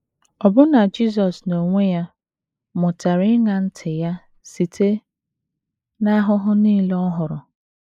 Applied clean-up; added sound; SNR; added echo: neural mask model Resemble Enhance denoiser.